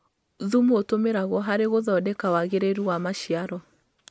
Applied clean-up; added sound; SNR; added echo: none; none; none; none.